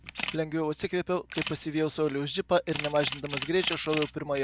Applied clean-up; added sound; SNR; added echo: none; Camera; 9 dB; none.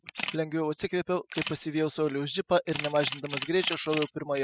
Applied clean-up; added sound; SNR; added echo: classical method spectral subtraction.